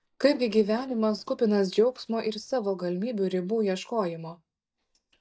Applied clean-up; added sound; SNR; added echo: neural mask model DeepFilterNet 3.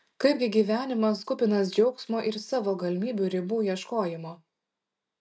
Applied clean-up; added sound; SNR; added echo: none; none; none; none.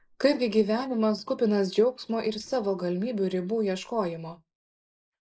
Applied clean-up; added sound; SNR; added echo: neural mask model Resemble Enhance denoiser.